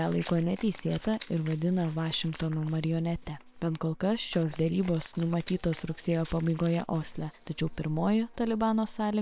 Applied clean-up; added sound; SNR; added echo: neural separator model SepFormer WHAM!.